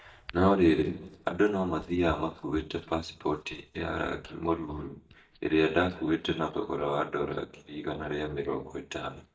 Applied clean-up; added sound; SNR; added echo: neural mask model DeepFilterNet 3.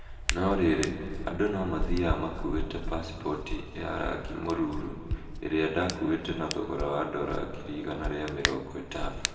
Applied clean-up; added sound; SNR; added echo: none; Hands; 5 dB; reverberation time 1.9 s.